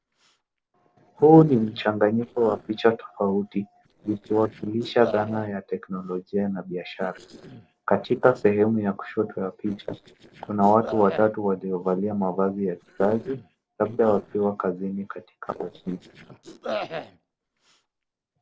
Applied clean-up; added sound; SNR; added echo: neural separator model SepFormer DNS4.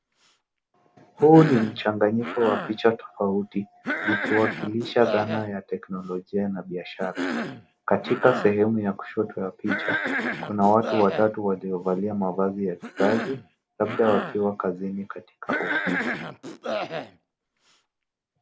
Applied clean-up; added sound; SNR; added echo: none; Cough; 8 dB; none.